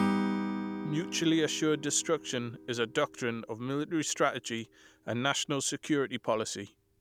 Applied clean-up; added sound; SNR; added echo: none; Acoustic guitar / Strum; 6 dB; none.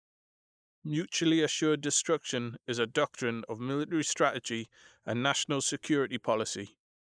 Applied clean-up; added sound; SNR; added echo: neural mask model Resemble Enhance denoiser.